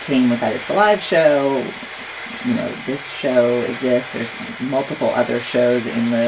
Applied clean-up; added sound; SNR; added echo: none; Frying (food); 13 dB; reverberation time 0.2 s.